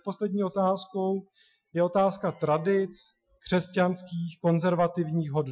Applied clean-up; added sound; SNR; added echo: classical method Wiener filter.